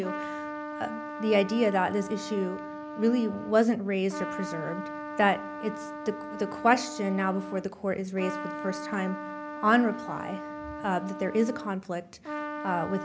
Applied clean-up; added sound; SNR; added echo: none; Trumpet; 9 dB; none.